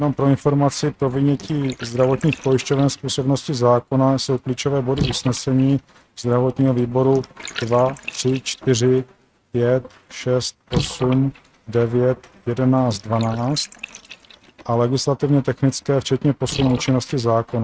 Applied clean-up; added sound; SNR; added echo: neural mask model RNNoise.